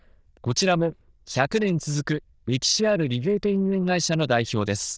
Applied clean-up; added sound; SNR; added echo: neural diffusion model UNIVERSE++.